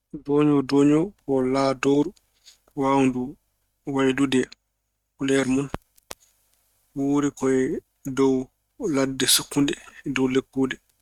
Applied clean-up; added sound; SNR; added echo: neural mask model RNNoise.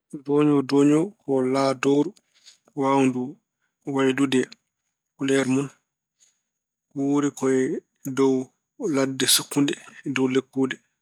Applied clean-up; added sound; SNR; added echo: none; none; none; none.